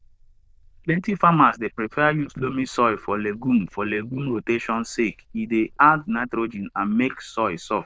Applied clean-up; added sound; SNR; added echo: neural diffusion model UNIVERSE++.